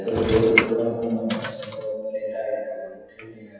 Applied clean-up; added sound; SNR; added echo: classical method WPE with log-MMSE.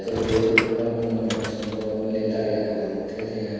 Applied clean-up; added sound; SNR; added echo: none; Sliding door / Train; 8 dB; reverberation time 2.1 s.